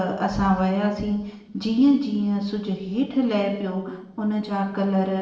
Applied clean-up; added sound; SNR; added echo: neural separator model SepFormer DNS4.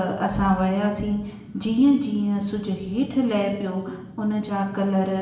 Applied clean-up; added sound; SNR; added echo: none; Fire; 18 dB; reverberation time 0.9 s.